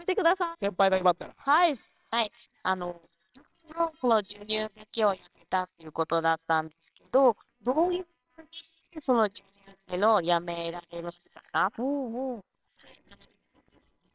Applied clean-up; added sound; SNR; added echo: neural separator model SepFormer WHAMR!.